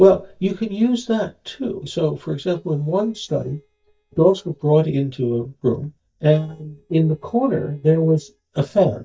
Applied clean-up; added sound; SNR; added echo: neural mask model DeepFilterNet 3.